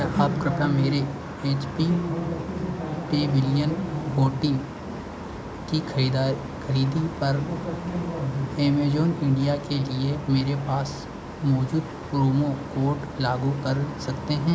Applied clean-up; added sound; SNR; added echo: none; none; none; none.